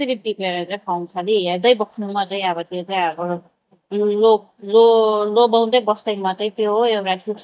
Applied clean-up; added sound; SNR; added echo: neural mask model DeepFilterNet 3.